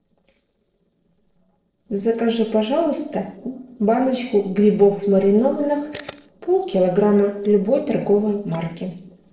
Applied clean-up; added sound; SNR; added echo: neural separator model SepFormer DNS4.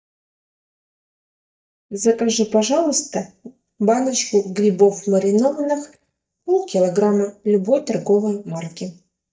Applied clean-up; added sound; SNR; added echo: neural mask model DeepFilterNet 3.